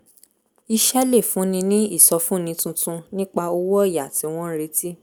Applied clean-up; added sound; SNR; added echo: none; none; none; none.